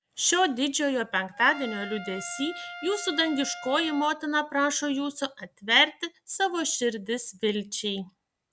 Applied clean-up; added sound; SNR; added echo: none; Trumpet; 13 dB; none.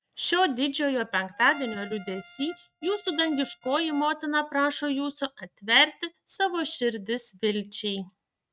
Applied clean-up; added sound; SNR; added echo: neural mask model RNNoise.